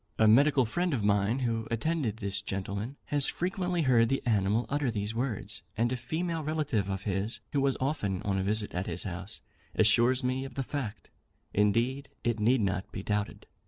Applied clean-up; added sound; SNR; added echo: none; none; none; none.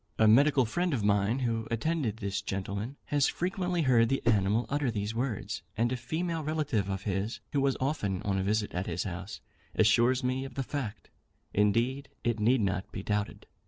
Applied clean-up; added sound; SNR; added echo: none; Whoosh, swoosh, swish; 3 dB; none.